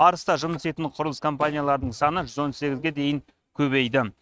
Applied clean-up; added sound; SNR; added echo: neural mask model RNNoise.